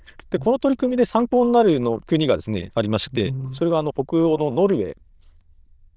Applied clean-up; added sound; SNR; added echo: neural diffusion model UNIVERSE++.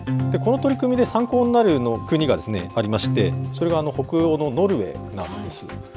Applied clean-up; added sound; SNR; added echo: none; Acoustic guitar; 9 dB; none.